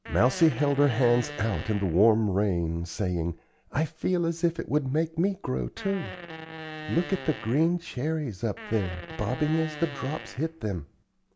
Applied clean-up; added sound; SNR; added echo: none; Fart; 13 dB; none.